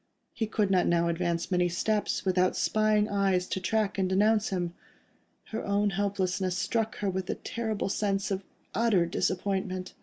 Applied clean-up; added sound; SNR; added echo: none; none; none; none.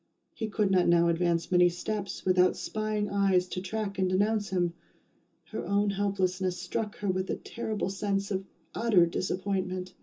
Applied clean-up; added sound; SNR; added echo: none; none; none; reverberation time 0.2 s.